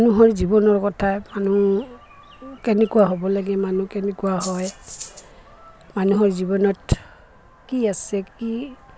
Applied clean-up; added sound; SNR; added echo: none; Rattle (instrument); 15 dB; none.